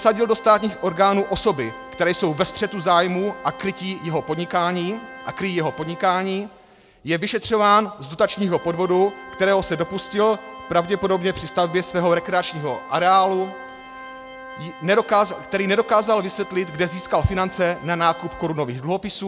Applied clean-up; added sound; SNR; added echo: none; Organ; 17 dB; none.